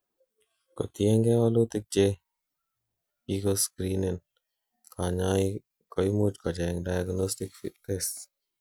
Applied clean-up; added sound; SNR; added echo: none; none; none; none.